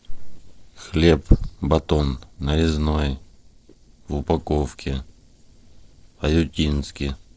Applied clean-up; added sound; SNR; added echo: neural separator model SepFormer DNS4.